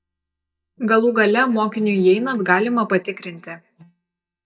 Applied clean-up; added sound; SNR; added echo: neural mask model DeepFilterNet 3.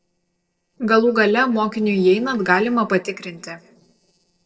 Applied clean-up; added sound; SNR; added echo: neural separator model SepFormer DNS4.